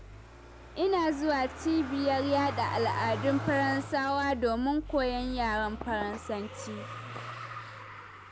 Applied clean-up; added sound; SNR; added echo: none; Motor vehicle (road); 9 dB; none.